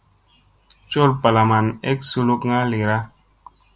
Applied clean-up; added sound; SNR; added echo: none; none; none; none.